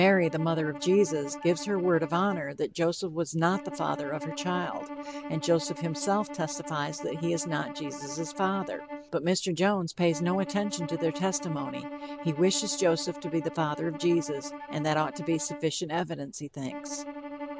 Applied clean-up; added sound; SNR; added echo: none; Bowed string instrument; 11 dB; none.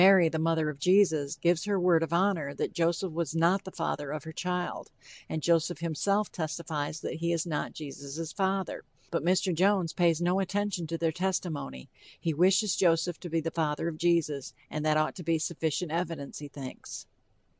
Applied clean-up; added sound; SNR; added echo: none; none; none; none.